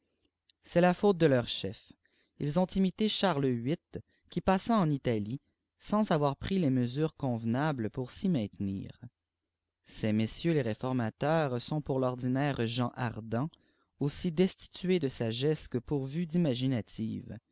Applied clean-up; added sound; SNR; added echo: none; none; none; none.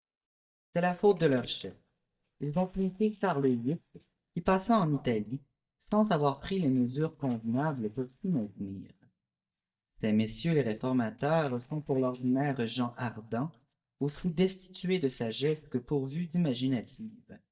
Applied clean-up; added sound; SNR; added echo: neural mask model DeepFilterNet 3.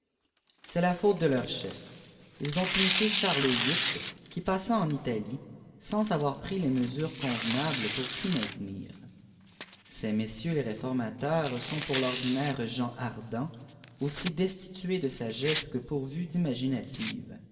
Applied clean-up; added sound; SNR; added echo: none; Tearing; 7 dB; reverberation time 2.1 s.